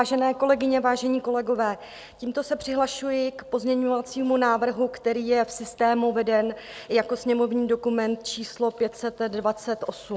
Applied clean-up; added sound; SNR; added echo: none; none; none; none.